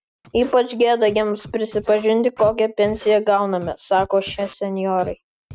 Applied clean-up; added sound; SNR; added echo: neural mask model RNNoise.